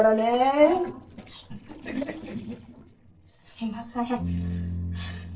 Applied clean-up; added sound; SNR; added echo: neural separator model SepFormer DNS4.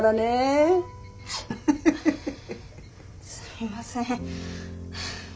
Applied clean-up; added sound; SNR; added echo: none; none; none; none.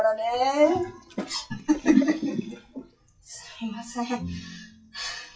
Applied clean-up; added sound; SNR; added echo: classical method WPE with log-MMSE.